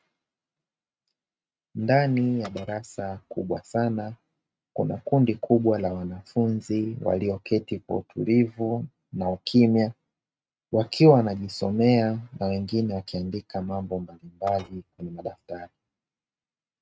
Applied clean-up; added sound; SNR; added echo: neural mask model RNNoise.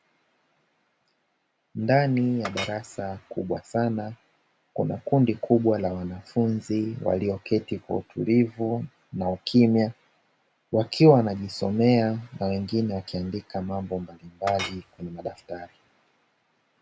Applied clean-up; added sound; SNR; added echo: none; Chink, clink; 14 dB; none.